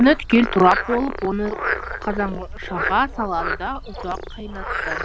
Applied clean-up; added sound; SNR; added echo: none; Frog; 6 dB; none.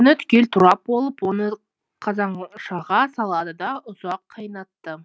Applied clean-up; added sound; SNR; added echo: none; none; none; none.